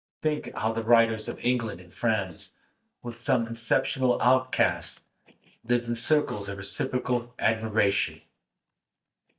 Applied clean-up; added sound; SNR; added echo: neural mask model DeepFilterNet 3.